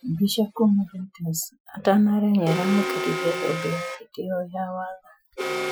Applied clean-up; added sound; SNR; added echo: classical method Wiener filter.